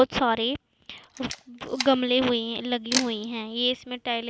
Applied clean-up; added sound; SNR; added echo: none; Camera; 10 dB; none.